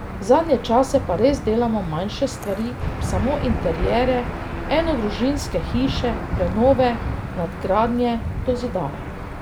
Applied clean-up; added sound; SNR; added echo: none; Engine / Aircraft; 5 dB; none.